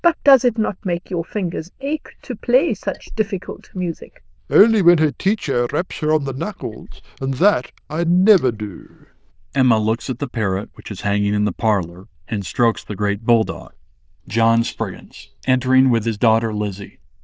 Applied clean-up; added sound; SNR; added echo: neural diffusion model UNIVERSE++.